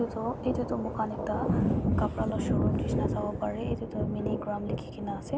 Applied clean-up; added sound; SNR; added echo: none; Thunder; -4 dB; none.